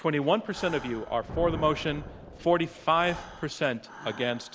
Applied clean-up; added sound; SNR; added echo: none; Breathing + Thunder; 13 dB; none.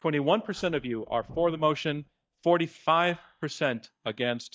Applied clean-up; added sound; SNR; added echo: neural mask model DeepFilterNet 3.